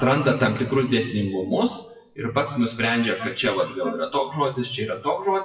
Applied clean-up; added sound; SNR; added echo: classical method WPE with log-MMSE.